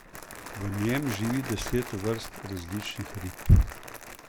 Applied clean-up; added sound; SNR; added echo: none; Crumpling, crinkling; 13 dB; none.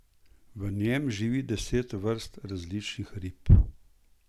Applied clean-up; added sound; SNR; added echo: none; none; none; none.